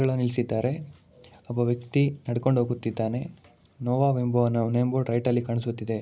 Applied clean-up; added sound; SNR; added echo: none; none; none; none.